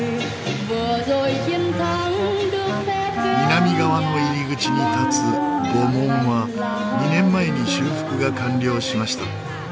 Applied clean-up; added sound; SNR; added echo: none; Wind instrument, woodwind instrument; 6 dB; none.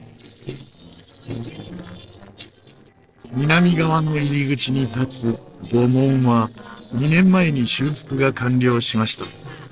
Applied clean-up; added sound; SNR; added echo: neural separator model SepFormer DNS4.